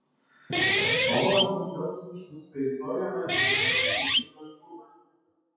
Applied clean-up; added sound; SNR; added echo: classical method WPE with log-MMSE.